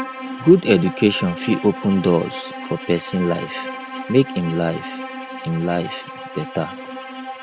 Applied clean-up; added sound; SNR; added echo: none; Bowed string instrument; 11 dB; none.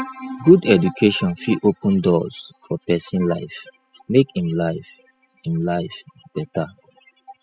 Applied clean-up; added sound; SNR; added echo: classical method spectral subtraction.